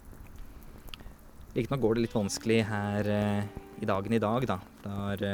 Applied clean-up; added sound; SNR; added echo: none; Rain + Guitar; 15 dB; none.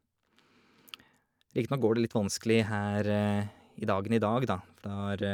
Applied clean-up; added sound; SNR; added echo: none; none; none; none.